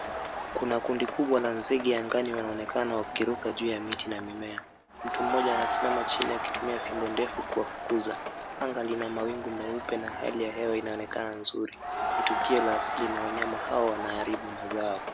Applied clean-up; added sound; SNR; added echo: none; Crowd; 4 dB; none.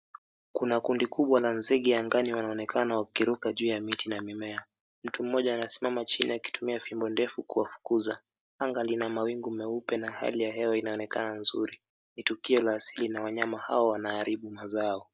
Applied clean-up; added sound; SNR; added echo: none; none; none; none.